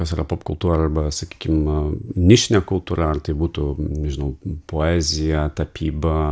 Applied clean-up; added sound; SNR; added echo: none; none; none; none.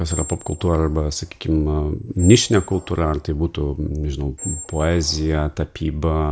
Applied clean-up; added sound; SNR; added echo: none; Squeak; 16 dB; none.